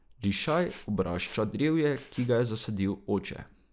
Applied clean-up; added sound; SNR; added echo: neural mask model Resemble Enhance denoiser.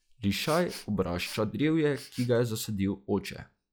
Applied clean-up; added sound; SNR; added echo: classical method log-MMSE.